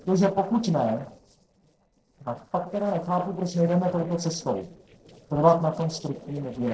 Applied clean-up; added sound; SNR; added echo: neural separator model SepFormer DNS4.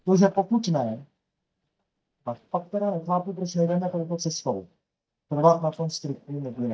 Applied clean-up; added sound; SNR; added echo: neural mask model DeepFilterNet 3.